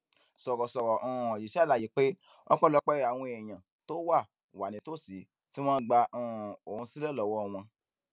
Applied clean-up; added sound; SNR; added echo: none; none; none; none.